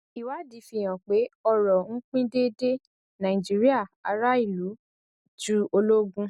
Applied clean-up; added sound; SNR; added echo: none; none; none; none.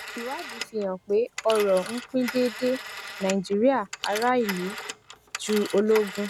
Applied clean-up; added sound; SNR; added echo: none; Telephone; 11 dB; none.